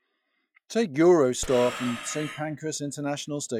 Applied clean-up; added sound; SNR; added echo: classical method log-MMSE.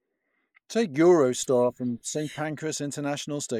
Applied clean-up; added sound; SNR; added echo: neural mask model Resemble Enhance denoiser.